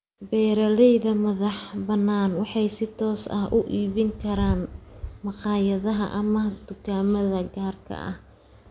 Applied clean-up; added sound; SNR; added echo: none; none; none; none.